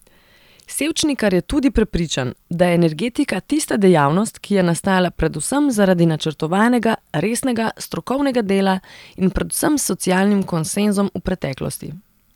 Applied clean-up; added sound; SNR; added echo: none; none; none; none.